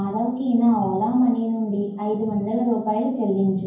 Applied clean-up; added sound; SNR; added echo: none; none; none; reverberation time 0.9 s.